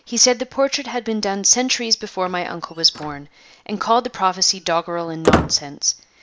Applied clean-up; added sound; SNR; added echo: none; Squeak; 6 dB; none.